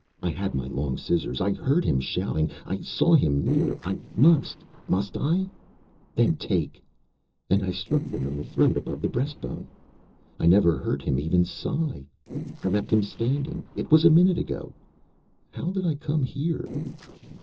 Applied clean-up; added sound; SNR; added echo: neural separator model SepFormer DNS4.